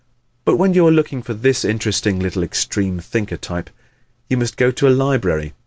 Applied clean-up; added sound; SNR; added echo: none; none; none; none.